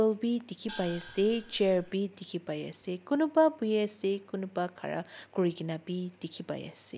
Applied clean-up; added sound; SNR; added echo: none; Gong; 16 dB; none.